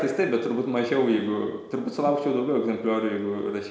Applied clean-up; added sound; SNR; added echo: none; none; none; none.